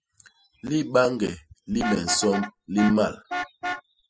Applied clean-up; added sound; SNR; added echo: classical method spectral subtraction.